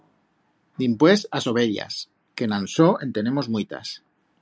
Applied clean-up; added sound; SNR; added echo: none; none; none; none.